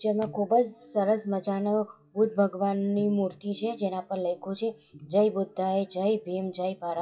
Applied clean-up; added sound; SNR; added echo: classical method WPE with log-MMSE.